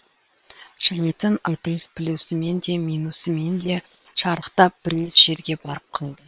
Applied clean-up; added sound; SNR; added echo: neural separator model SepFormer WHAM!.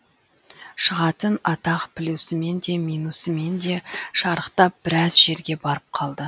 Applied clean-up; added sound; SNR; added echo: none; none; none; none.